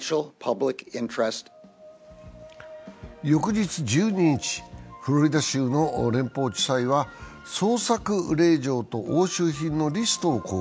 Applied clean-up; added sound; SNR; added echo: none; none; none; none.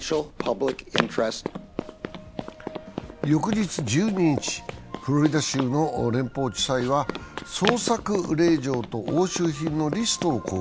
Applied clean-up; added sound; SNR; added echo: none; Run; 9 dB; none.